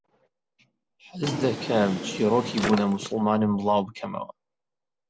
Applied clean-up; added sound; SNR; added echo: none; Drawer open or close; 7 dB; none.